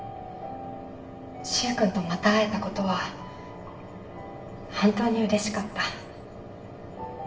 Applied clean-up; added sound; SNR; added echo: none; Wind instrument, woodwind instrument; 16 dB; reverberation time 0.7 s.